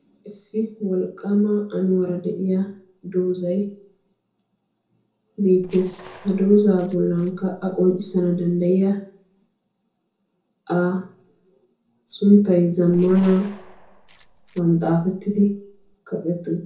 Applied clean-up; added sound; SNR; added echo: neural separator model SepFormer DNS4.